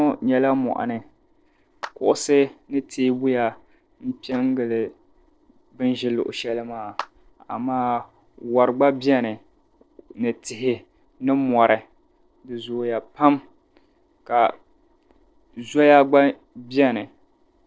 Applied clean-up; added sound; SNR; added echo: neural separator model SepFormer DNS4.